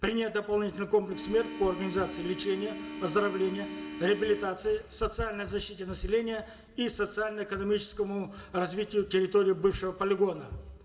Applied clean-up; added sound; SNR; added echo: none; Organ; 9 dB; reverberation time 1.5 s.